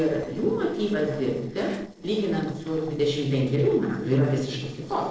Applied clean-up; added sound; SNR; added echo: neural separator model SepFormer DNS4.